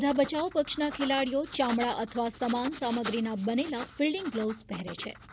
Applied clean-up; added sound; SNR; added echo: none; Writing; 12 dB; none.